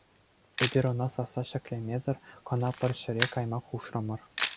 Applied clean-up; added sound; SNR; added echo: none; Camera; 5 dB; none.